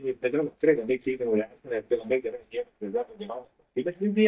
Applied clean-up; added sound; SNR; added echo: neural mask model DeepFilterNet 3.